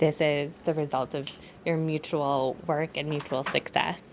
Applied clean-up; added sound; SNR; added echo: none; none; none; none.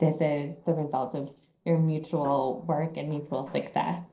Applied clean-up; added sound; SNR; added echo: neural separator model SepFormer DNS4.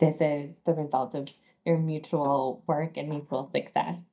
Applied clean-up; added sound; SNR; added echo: neural mask model DeepFilterNet 3.